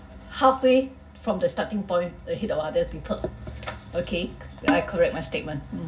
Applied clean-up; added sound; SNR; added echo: none; Percussion; 1 dB; reverberation time 0.4 s.